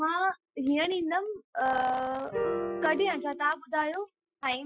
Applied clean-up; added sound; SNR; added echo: classical method Wiener filter.